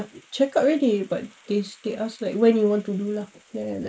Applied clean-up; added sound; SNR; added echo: neural mask model Resemble Enhance denoiser.